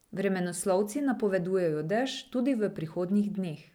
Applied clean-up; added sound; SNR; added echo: none; none; none; none.